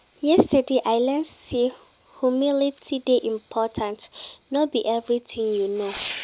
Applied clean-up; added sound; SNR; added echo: none; Fireworks; 17 dB; none.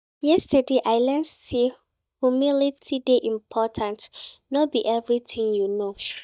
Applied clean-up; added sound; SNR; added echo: neural mask model DeepFilterNet 3.